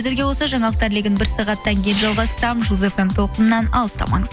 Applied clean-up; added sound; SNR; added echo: none; Fireworks; 17 dB; none.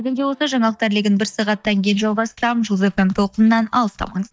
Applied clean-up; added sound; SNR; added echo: neural mask model DeepFilterNet 3.